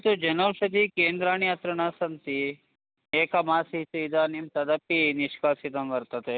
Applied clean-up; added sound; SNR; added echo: none; none; none; none.